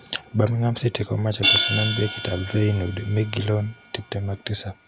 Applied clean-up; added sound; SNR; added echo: none; Hi-hat; 3 dB; none.